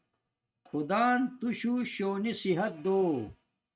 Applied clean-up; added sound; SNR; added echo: neural mask model RNNoise.